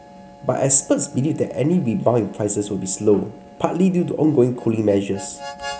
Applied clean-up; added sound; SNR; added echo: none; Harmonica; 20 dB; none.